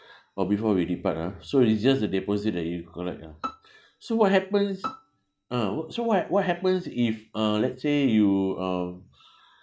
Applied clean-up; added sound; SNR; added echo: neural mask model RNNoise.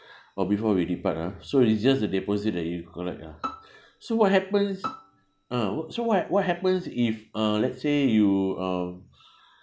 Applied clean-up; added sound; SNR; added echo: none; Bowed string instrument; 15 dB; none.